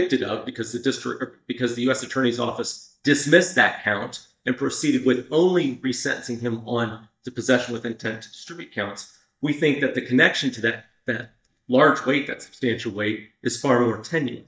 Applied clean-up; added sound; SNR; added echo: neural mask model DeepFilterNet 3.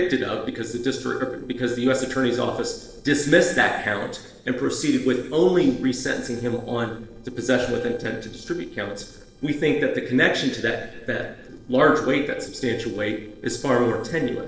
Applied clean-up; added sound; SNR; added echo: neural separator model SepFormer DNS4.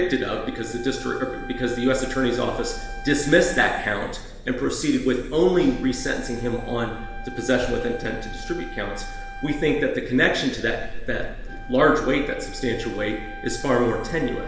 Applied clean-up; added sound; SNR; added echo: none; Wind instrument, woodwind instrument; 17 dB; reverberation time 1.3 s.